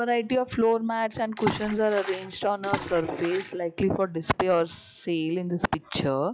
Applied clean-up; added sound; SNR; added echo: classical method log-MMSE.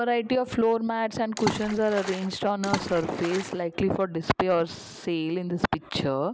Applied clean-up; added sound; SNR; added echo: none; Water / Splash, splatter; 8 dB; none.